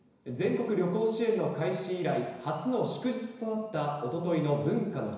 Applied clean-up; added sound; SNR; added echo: none; none; none; reverberation time 1.0 s.